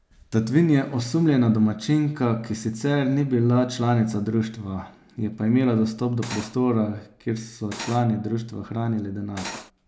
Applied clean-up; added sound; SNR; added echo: none; Cutlery, silverware; 11 dB; none.